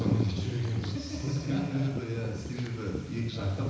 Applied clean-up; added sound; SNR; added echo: none; Bird vocalization, bird call, bird song; 6 dB; reverberation time 1.0 s.